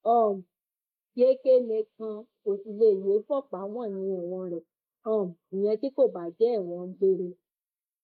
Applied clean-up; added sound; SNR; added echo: neural mask model Resemble Enhance denoiser.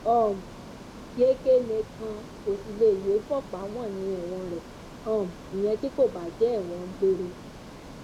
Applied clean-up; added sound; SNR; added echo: none; Ocean; 15 dB; none.